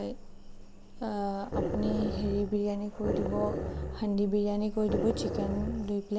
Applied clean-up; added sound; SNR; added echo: none; Growling; 2 dB; none.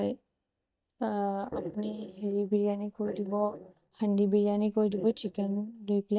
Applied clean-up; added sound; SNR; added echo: neural mask model DeepFilterNet 3.